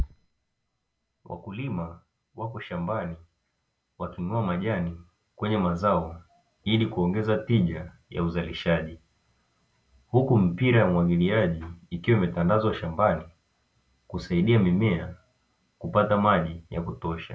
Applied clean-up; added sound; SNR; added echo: none; none; none; none.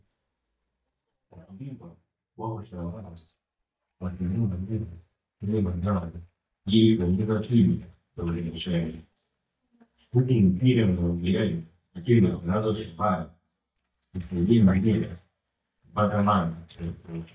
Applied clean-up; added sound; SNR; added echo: neural mask model DeepFilterNet 3.